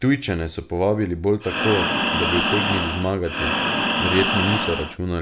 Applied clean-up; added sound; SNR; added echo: none; Breathing; -1 dB; none.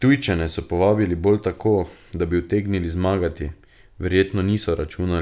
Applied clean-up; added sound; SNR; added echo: none; none; none; none.